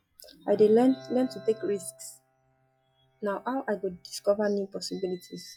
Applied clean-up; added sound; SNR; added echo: classical method log-MMSE.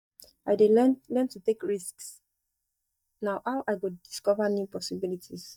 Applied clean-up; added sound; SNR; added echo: neural mask model DeepFilterNet 3.